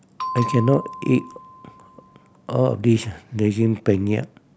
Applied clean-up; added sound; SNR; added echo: none; Bell; 11 dB; none.